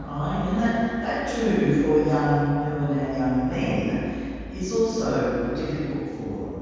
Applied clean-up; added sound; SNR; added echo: none; Musical instrument; 18 dB; reverberation time 2.1 s.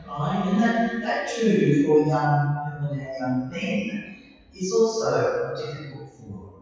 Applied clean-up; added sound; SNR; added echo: classical method WPE with log-MMSE.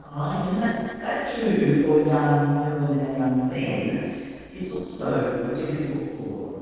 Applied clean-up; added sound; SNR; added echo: neural separator model SepFormer DNS4.